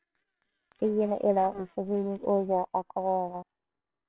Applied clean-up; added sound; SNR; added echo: neural separator model SepFormer WHAMR!.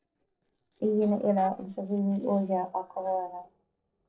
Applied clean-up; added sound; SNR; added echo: neural separator model SepFormer DNS4.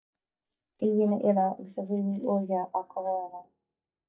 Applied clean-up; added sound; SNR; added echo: neural mask model DeepFilterNet 3.